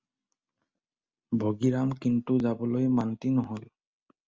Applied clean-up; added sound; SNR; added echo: none; none; none; none.